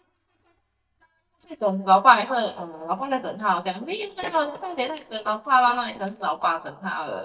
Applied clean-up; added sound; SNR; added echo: neural mask model DeepFilterNet 3.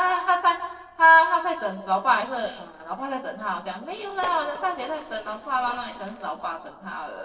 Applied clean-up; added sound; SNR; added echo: neural separator model SepFormer DNS4.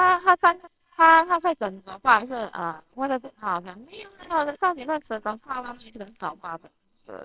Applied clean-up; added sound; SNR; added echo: neural separator model SepFormer WHAMR!.